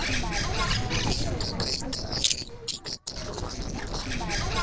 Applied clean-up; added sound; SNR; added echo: neural separator model SepFormer DNS4.